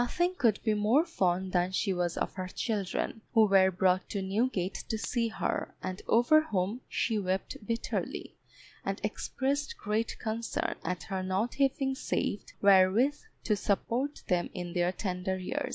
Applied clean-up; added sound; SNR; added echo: none; none; none; none.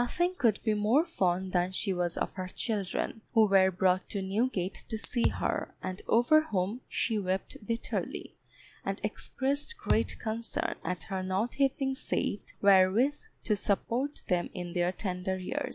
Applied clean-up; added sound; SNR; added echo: none; Thump, thud; 5 dB; none.